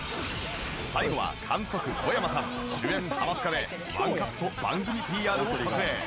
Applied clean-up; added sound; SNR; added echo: none; none; none; none.